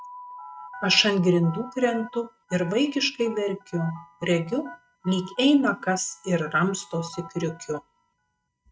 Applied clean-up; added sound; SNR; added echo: neural mask model RNNoise.